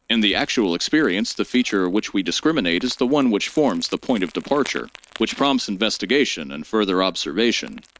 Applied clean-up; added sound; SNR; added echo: neural mask model RNNoise.